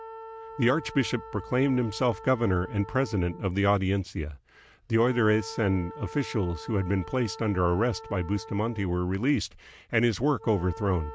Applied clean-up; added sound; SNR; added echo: none; Wind instrument, woodwind instrument; 17 dB; none.